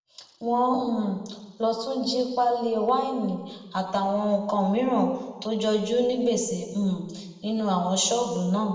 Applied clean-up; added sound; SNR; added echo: none; none; none; reverberation time 1.2 s.